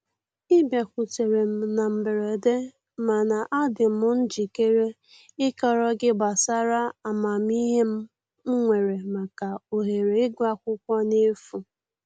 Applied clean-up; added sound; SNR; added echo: none; none; none; none.